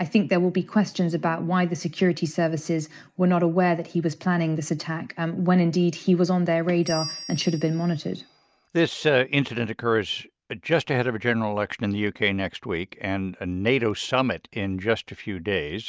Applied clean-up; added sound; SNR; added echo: none; Bell; 15 dB; none.